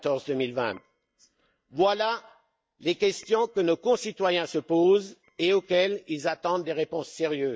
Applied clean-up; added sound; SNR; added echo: neural mask model DeepFilterNet 3.